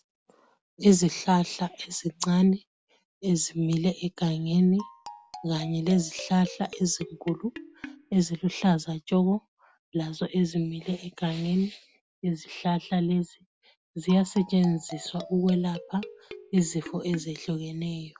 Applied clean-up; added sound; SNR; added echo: none; Marimba, xylophone; 17 dB; none.